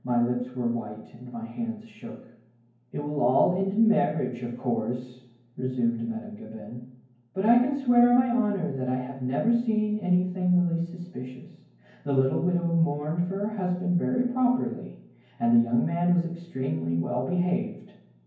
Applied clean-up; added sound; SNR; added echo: none; none; none; reverberation time 0.9 s.